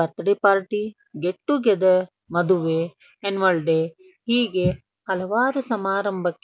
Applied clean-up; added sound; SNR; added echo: none; none; none; none.